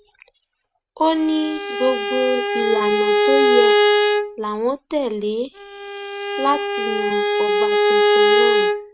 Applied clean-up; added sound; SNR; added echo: neural mask model RNNoise.